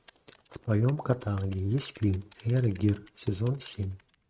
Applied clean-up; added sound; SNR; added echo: neural mask model RNNoise.